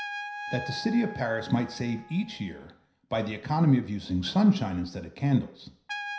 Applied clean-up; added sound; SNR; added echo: none; Trumpet; 14 dB; reverberation time 0.5 s.